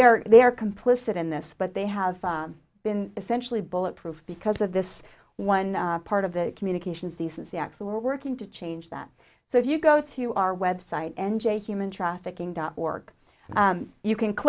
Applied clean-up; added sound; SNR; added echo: none; none; none; none.